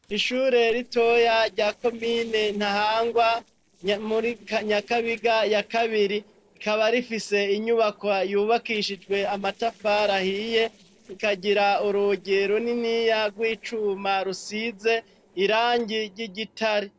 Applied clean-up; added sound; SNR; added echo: neural separator model SepFormer DNS4.